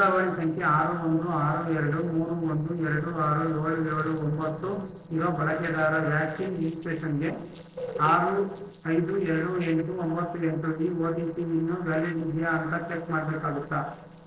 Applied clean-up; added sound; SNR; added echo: neural separator model SepFormer DNS4.